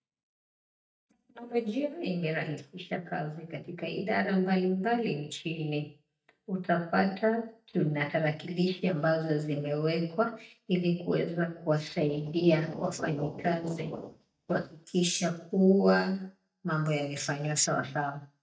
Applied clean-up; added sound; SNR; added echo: neural mask model DeepFilterNet 3.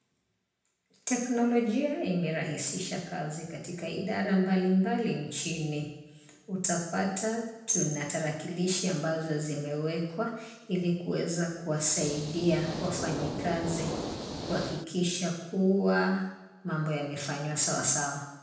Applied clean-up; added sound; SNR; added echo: none; Hiss; 6 dB; reverberation time 0.9 s.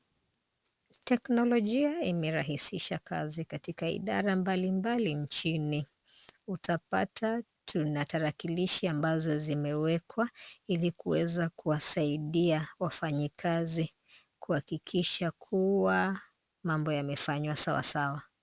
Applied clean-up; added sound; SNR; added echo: none; none; none; none.